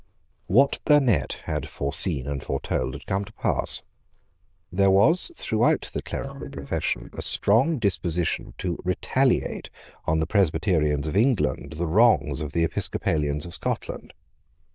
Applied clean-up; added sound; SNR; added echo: neural diffusion model UNIVERSE++.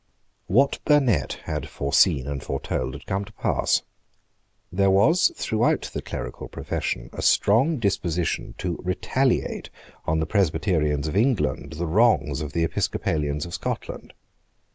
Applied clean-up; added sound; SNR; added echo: none; none; none; none.